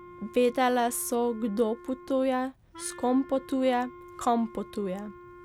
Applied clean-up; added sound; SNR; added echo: none; Wind instrument, woodwind instrument; 19 dB; none.